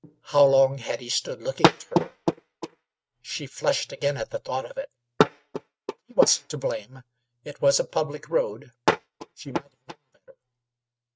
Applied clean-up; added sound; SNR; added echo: neural mask model RNNoise.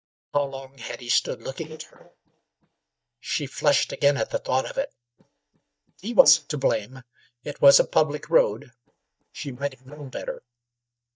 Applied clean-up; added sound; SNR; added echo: neural mask model DeepFilterNet 3.